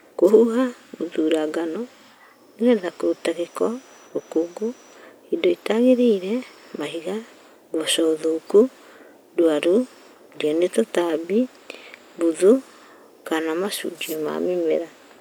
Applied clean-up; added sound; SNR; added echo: none; none; none; none.